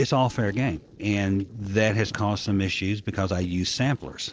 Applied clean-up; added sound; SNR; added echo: neural separator model SepFormer DNS4.